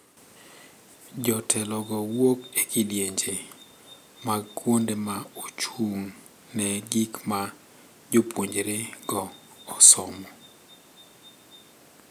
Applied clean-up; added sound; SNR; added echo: none; none; none; none.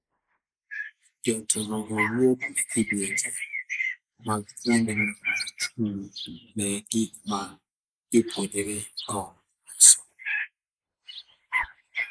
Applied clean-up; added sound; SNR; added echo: neural mask model Resemble Enhance denoiser.